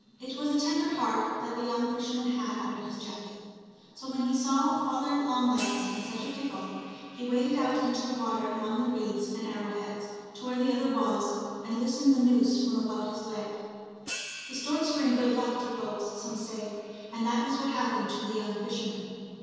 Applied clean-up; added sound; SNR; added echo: neural separator model SepFormer DNS4.